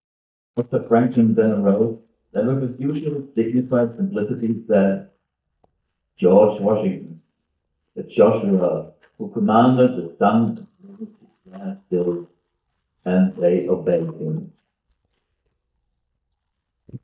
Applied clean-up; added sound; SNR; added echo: neural mask model DeepFilterNet 3.